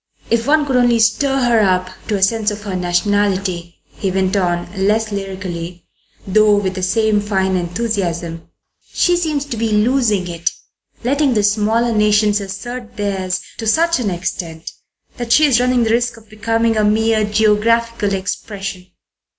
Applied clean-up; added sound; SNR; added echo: none; none; none; none.